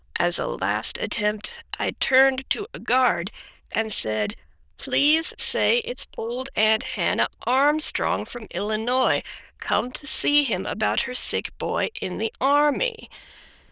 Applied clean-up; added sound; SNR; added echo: neural diffusion model UNIVERSE++.